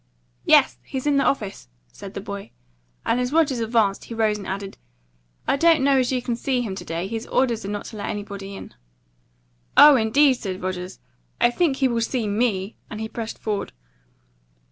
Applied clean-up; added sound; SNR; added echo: none; none; none; none.